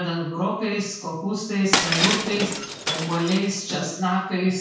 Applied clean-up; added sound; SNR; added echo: none; Shatter; 2 dB; reverberation time 0.6 s.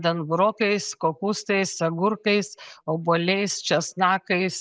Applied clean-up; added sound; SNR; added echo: none; none; none; none.